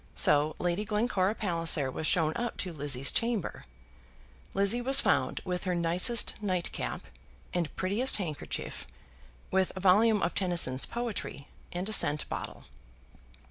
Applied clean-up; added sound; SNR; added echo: none; none; none; none.